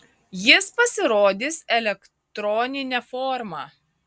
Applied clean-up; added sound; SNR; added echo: none; none; none; none.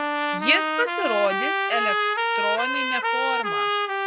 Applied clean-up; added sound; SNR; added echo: none; Trumpet; -3 dB; none.